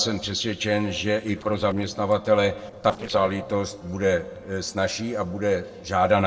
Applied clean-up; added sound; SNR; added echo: neural separator model SepFormer DNS4.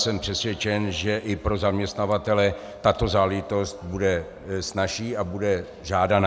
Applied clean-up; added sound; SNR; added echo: none; none; none; none.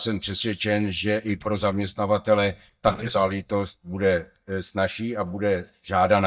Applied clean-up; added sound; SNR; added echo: neural mask model DeepFilterNet 3.